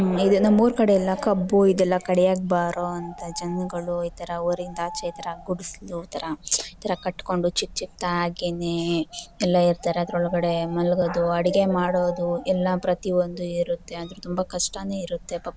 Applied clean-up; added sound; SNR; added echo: none; Bird; 19 dB; none.